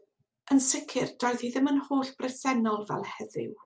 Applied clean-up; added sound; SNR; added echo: none; none; none; none.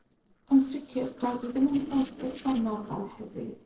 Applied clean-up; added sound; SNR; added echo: neural separator model SepFormer DNS4.